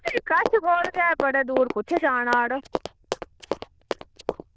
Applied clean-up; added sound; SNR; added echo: neural diffusion model UNIVERSE++.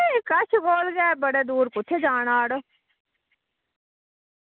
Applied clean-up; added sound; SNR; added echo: none; none; none; none.